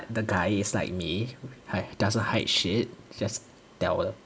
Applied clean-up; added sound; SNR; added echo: none; none; none; none.